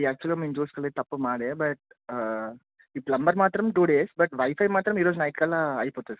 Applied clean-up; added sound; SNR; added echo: none; none; none; none.